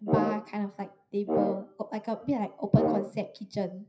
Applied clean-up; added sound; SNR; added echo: classical method WPE with log-MMSE.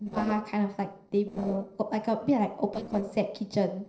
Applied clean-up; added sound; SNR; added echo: neural separator model SepFormer DNS4.